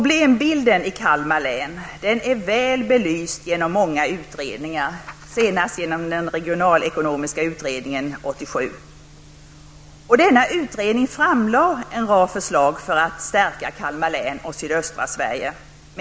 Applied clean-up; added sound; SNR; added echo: none; none; none; none.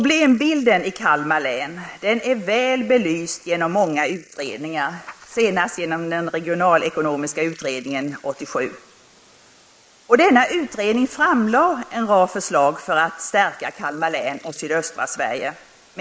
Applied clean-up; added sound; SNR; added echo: neural mask model Resemble Enhance denoiser.